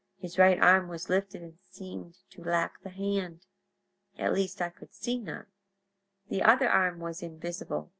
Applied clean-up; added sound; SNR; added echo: none; none; none; none.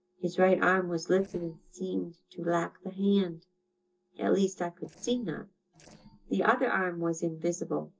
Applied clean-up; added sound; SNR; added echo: neural separator model SepFormer DNS4.